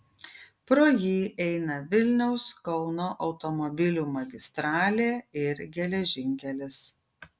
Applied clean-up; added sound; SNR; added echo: none; none; none; none.